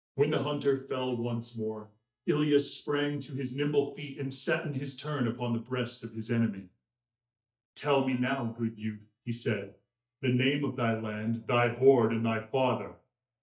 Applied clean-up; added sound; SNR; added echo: neural mask model DeepFilterNet 3.